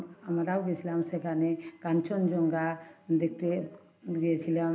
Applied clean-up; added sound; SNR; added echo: none; none; none; none.